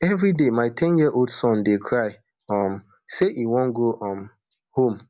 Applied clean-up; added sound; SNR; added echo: none; none; none; none.